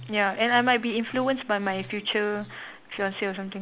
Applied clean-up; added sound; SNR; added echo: none; none; none; none.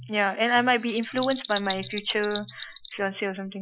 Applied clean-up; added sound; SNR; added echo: classical method Wiener filter.